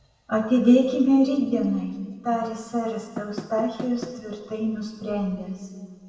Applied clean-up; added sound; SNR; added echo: none; Knock / Wood; 12 dB; reverberation time 1.7 s.